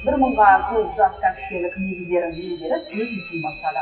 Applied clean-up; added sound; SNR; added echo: classical method WPE with log-MMSE.